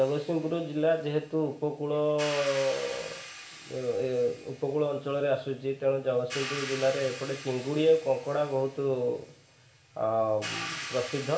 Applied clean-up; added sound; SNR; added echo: none; Hi-hat; 13 dB; reverberation time 0.5 s.